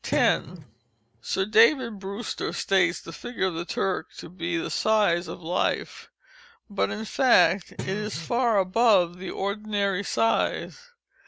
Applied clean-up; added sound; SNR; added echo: none; Guitar; 13 dB; none.